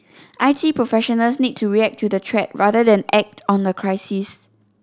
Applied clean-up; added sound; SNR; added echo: none; none; none; none.